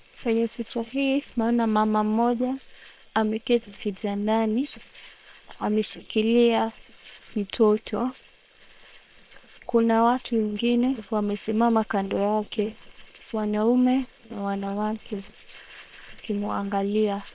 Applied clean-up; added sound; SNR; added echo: neural separator model SepFormer WHAM!.